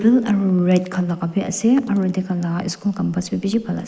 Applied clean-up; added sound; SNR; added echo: neural mask model Resemble Enhance denoiser.